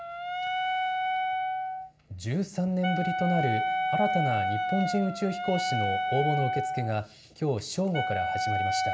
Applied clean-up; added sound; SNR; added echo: none; Wind instrument, woodwind instrument; -1 dB; reverberation time 0.4 s.